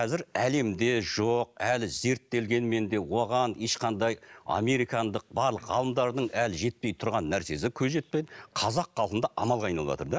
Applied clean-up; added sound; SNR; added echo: none; none; none; none.